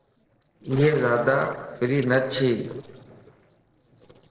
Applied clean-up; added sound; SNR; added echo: neural separator model SepFormer DNS4.